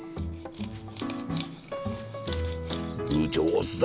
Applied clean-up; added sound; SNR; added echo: none; none; none; none.